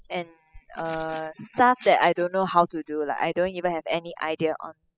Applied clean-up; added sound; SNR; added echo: classical method spectral subtraction.